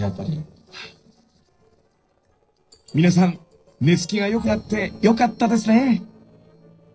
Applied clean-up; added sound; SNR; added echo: neural separator model SepFormer DNS4.